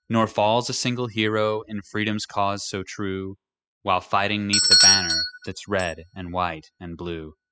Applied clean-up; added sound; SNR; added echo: classical method spectral subtraction.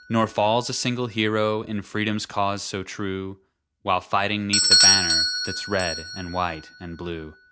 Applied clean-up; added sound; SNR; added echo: none; Bell / Doorbell; 0 dB; none.